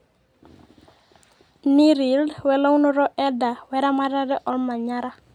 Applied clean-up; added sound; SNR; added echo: none; none; none; none.